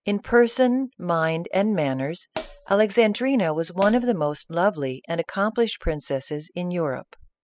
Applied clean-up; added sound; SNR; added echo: classical method spectral subtraction.